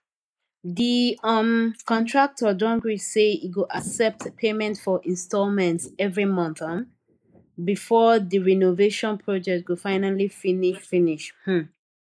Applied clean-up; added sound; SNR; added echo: neural mask model Resemble Enhance denoiser.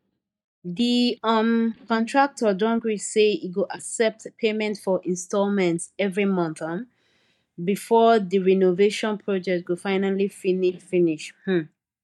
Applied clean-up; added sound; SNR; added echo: neural mask model DeepFilterNet 3.